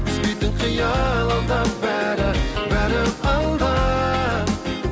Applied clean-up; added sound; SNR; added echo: none; none; none; none.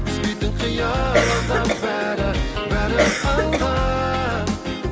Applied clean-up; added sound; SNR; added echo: none; Cough; 1 dB; none.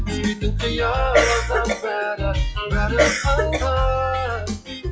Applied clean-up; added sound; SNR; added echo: classical method log-MMSE.